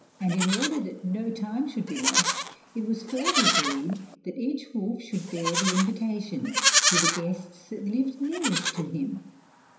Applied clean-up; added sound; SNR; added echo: none; Livestock, farm animals, working animals; 0 dB; reverberation time 0.9 s.